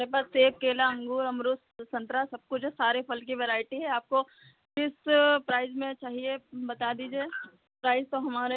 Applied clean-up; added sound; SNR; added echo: none; none; none; none.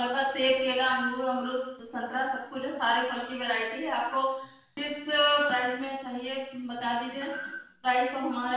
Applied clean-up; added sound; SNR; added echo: none; none; none; reverberation time 0.7 s.